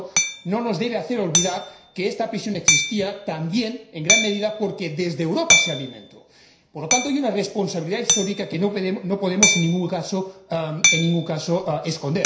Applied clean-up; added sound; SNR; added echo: none; Hammer; 0 dB; reverberation time 0.5 s.